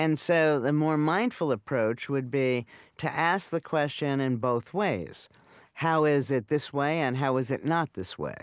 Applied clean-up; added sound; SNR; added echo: none; none; none; none.